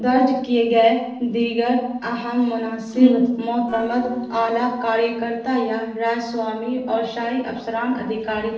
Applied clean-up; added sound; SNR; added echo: neural separator model SepFormer DNS4.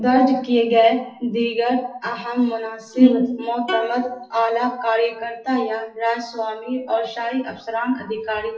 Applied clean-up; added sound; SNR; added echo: classical method WPE with log-MMSE.